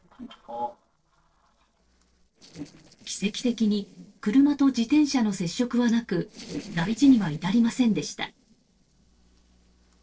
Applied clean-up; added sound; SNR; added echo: neural separator model SepFormer DNS4.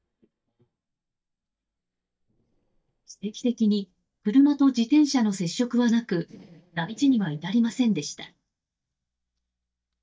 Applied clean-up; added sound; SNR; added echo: neural mask model DeepFilterNet 3.